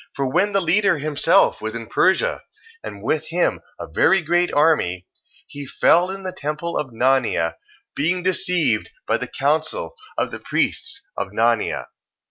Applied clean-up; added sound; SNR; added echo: none; none; none; none.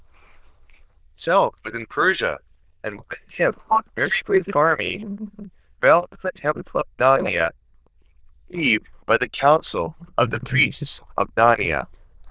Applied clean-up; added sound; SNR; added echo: neural diffusion model UNIVERSE++.